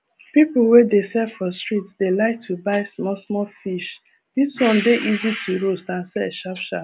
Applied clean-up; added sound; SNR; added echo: none; none; none; none.